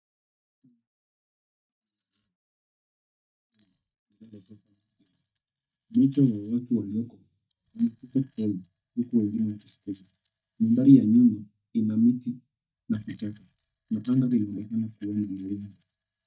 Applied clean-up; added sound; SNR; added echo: neural mask model DeepFilterNet 3.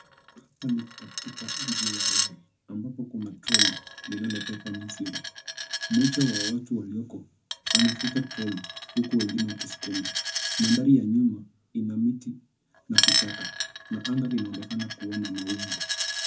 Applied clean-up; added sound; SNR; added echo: none; Coin (dropping); 2 dB; reverberation time 0.3 s.